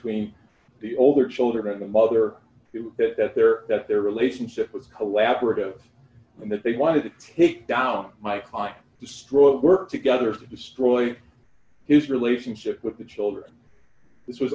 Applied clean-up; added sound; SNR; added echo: none; none; none; none.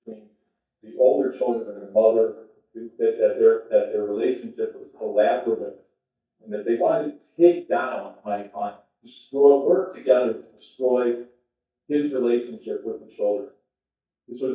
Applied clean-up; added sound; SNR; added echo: neural mask model DeepFilterNet 3.